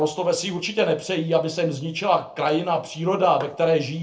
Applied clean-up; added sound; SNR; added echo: neural separator model SepFormer DNS4.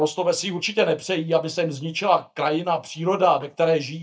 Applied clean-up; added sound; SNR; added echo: neural mask model DeepFilterNet 3.